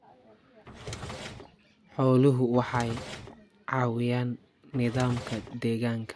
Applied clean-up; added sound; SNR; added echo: none; Drawer open or close; 12 dB; none.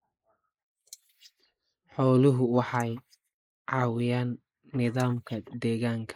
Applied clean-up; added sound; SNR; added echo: neural mask model Resemble Enhance denoiser.